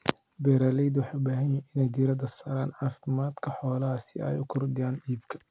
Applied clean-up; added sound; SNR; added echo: none; none; none; none.